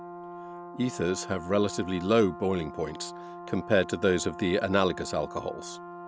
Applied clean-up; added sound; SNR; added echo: none; Brass instrument; 13 dB; none.